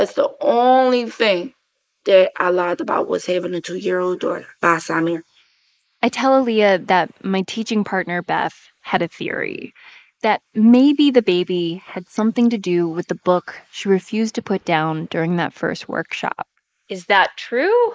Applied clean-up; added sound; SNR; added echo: neural mask model Resemble Enhance denoiser.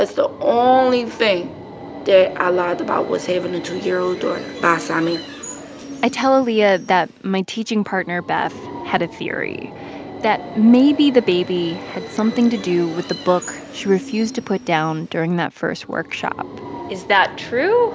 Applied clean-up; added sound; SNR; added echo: none; Subway, metro, underground; 14 dB; none.